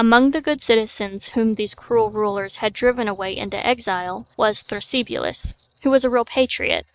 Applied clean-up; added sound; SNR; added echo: neural mask model RNNoise.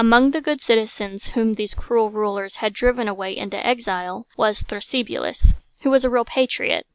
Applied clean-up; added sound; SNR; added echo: none; none; none; none.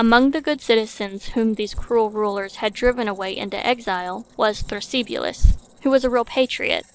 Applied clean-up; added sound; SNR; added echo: neural separator model SepFormer DNS4.